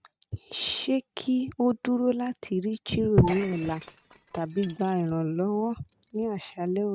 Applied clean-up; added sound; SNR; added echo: neural mask model RNNoise.